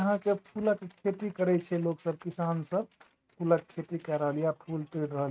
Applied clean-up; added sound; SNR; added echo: neural mask model RNNoise.